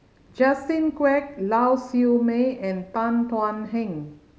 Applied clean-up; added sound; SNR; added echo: none; none; none; none.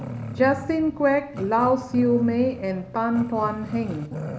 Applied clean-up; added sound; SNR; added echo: none; Growling; 12 dB; none.